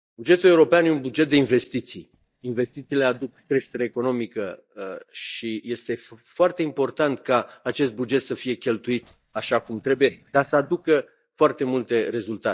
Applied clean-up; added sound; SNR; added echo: neural mask model DeepFilterNet 3.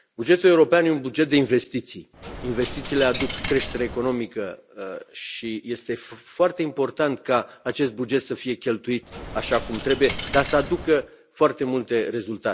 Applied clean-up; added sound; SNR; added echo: none; Coin (dropping); 7 dB; none.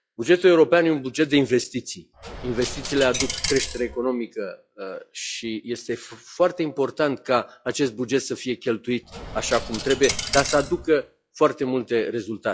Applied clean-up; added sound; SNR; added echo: classical method log-MMSE.